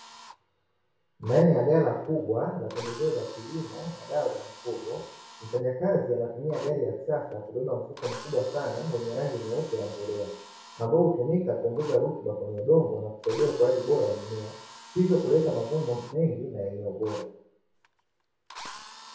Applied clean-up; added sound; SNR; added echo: none; Drill; 19 dB; reverberation time 0.6 s.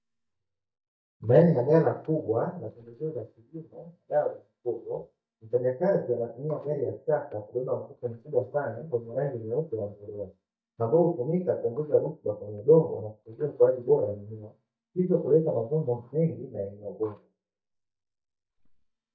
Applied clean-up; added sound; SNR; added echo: neural mask model DeepFilterNet 3.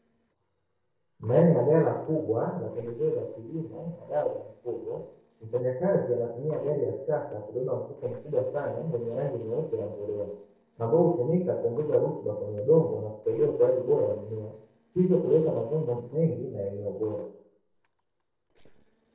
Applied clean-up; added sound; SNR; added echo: neural separator model SepFormer DNS4.